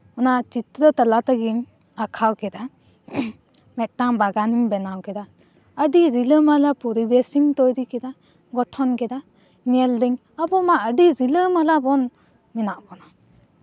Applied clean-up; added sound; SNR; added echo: none; none; none; none.